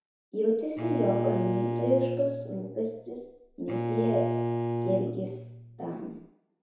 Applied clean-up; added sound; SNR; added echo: none; Bowed string instrument; 1 dB; reverberation time 0.7 s.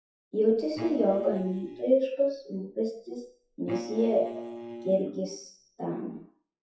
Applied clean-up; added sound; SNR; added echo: classical method WPE with log-MMSE.